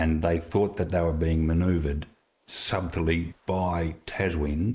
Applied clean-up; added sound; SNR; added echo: neural mask model Resemble Enhance denoiser.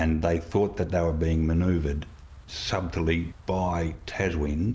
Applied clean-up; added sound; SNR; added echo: none; Wind; 18 dB; none.